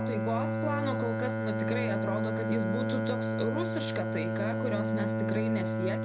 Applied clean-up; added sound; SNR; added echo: none; Bowed string instrument; -4 dB; none.